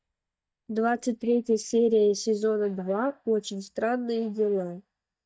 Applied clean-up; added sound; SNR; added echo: neural mask model DeepFilterNet 3.